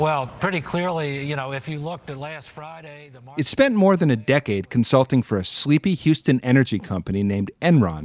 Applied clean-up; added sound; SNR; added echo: none; none; none; none.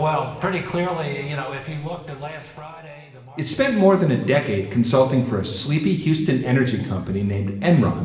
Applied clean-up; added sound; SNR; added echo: none; none; none; reverberation time 1.1 s.